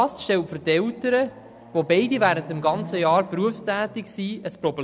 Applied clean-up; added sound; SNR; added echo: none; Chatter / Car passing by / Motorcycle / Traffic noise, roadway noise / Accelerating, revving, vroom; 18 dB; none.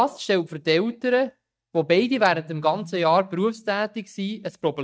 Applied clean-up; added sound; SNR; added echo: neural mask model DeepFilterNet 3.